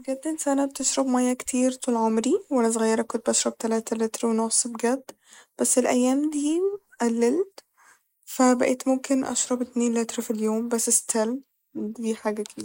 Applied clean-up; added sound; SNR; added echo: neural mask model Resemble Enhance denoiser.